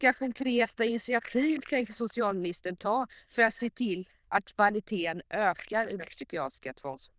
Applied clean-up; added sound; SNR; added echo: neural diffusion model UNIVERSE++.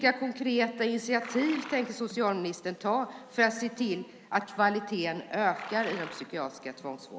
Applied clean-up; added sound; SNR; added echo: none; Livestock, farm animals, working animals; 18 dB; none.